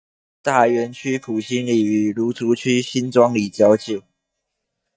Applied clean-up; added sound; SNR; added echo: neural mask model DeepFilterNet 3.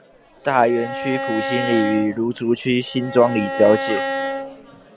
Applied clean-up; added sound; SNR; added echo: none; Bowed string instrument; 7 dB; none.